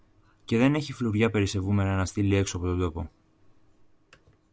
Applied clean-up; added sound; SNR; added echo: none; none; none; none.